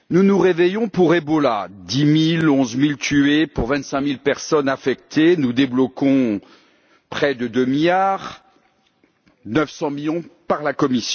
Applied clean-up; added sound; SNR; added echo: none; none; none; none.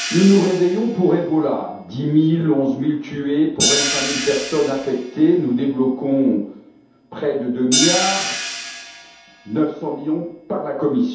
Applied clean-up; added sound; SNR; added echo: none; Hi-hat; 8 dB; reverberation time 0.8 s.